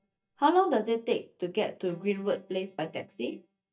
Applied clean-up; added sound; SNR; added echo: neural mask model DeepFilterNet 3.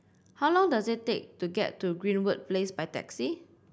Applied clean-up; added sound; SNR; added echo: none; none; none; none.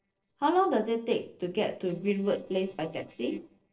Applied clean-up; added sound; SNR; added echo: neural separator model SepFormer DNS4.